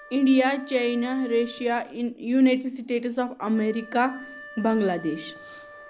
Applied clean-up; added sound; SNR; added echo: none; Wind instrument, woodwind instrument; 20 dB; none.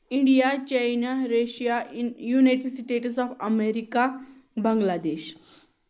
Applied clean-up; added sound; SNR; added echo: neural mask model Resemble Enhance denoiser.